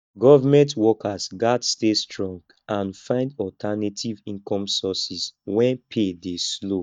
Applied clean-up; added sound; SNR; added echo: neural mask model DeepFilterNet 3.